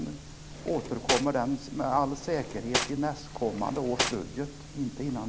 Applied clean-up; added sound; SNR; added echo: none; Cutlery, silverware; 4 dB; none.